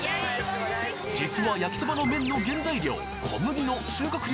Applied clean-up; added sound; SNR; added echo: none; none; none; none.